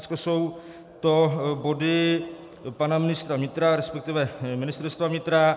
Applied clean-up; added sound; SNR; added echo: none; none; none; none.